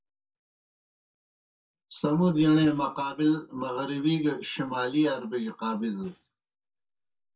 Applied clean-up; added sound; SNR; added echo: neural mask model DeepFilterNet 3.